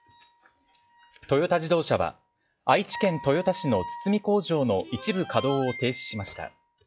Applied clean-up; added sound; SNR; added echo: classical method log-MMSE.